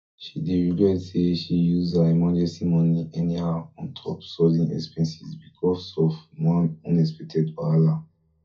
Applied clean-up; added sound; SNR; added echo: none; none; none; reverberation time 0.3 s.